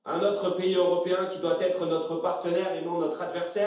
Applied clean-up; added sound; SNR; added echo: none; none; none; reverberation time 0.8 s.